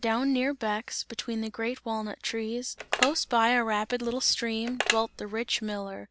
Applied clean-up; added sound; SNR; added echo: none; Telephone; 6 dB; none.